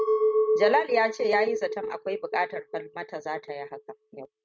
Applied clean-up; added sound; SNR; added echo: neural mask model RNNoise.